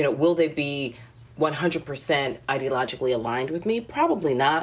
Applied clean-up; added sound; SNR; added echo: none; none; none; none.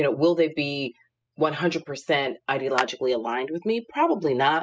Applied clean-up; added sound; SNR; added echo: classical method spectral subtraction.